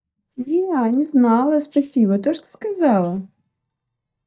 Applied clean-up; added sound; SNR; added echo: neural mask model DeepFilterNet 3.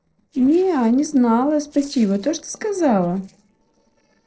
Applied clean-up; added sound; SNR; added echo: neural separator model SepFormer DNS4.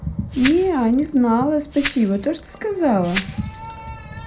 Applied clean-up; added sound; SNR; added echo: none; Glass; 11 dB; reverberation time 0.3 s.